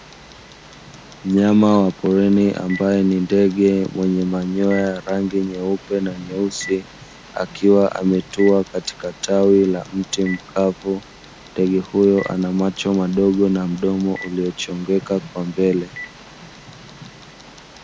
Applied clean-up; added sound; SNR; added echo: none; Tick + Telephone; 19 dB; none.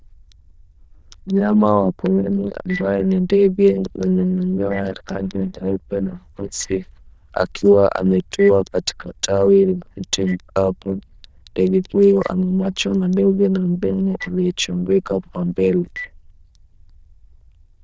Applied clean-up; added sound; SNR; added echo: neural diffusion model UNIVERSE++.